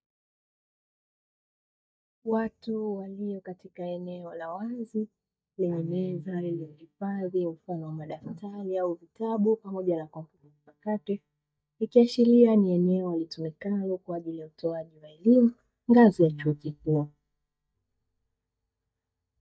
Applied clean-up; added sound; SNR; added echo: neural mask model DeepFilterNet 3.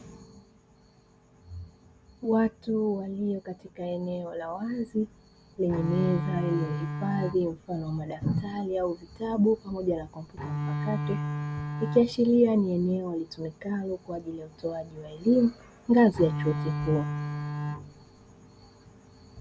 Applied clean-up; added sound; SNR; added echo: none; Bowed string instrument; 4 dB; none.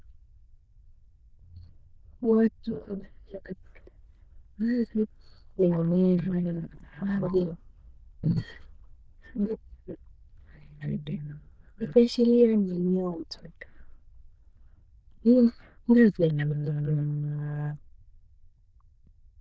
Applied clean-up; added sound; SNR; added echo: neural diffusion model UNIVERSE++.